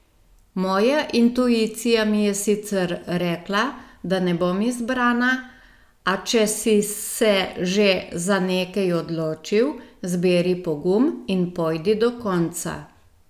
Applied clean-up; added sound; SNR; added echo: none; none; none; none.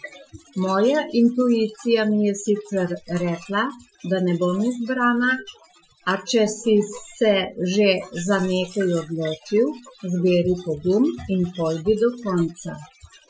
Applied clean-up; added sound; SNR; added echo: classical method Wiener filter.